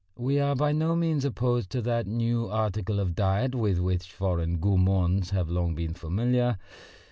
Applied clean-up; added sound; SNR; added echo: none; none; none; none.